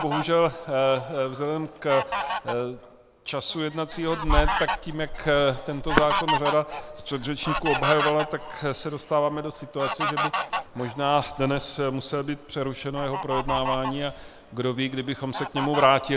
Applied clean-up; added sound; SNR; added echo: none; Fowl; 4 dB; none.